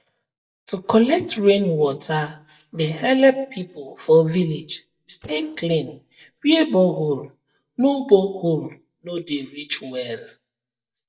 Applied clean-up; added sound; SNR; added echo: neural mask model DeepFilterNet 3.